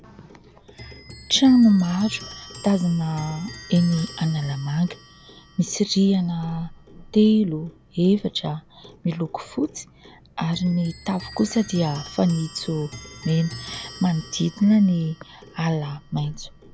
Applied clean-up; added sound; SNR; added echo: none; Clock; 19 dB; none.